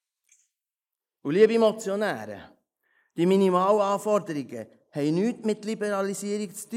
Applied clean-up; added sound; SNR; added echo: neural mask model Resemble Enhance denoiser.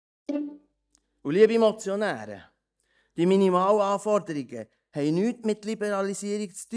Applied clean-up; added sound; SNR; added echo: neural mask model DeepFilterNet 3.